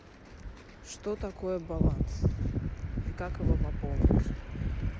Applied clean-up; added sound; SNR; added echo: none; none; none; none.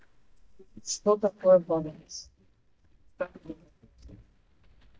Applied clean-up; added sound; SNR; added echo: neural mask model DeepFilterNet 3.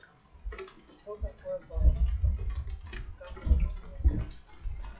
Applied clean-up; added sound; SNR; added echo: classical method WPE with log-MMSE.